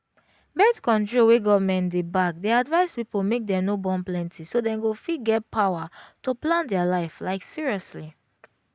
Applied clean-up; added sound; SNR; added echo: none; none; none; none.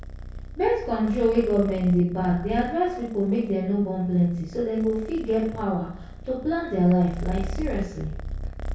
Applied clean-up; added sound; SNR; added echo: none; Purr; 10 dB; reverberation time 0.5 s.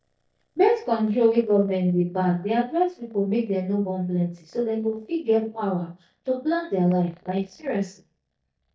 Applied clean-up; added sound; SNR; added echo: neural mask model DeepFilterNet 3.